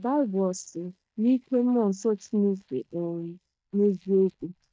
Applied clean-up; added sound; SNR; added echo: neural mask model DeepFilterNet 3.